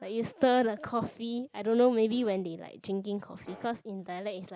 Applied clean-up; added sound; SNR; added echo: neural mask model Resemble Enhance denoiser.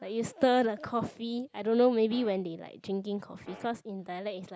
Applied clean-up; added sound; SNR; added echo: none; Fart; 18 dB; none.